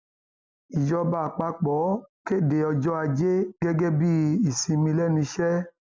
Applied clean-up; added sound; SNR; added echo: none; none; none; none.